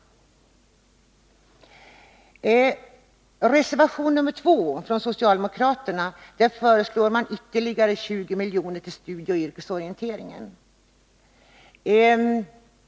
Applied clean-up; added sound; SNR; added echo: none; none; none; none.